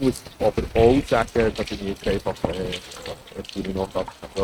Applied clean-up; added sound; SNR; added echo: neural mask model RNNoise.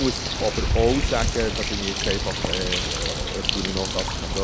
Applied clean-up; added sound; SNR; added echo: none; Bird; -2 dB; none.